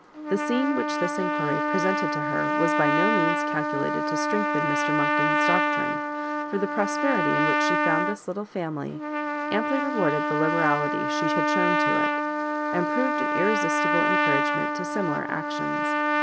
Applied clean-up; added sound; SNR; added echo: none; Trumpet; -4 dB; none.